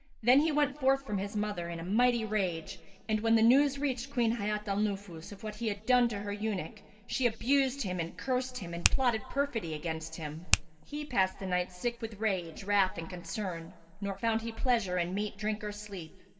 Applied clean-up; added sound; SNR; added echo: none; Finger snapping; 2 dB; reverberation time 2.0 s.